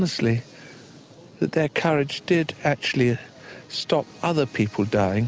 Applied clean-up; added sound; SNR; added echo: none; none; none; none.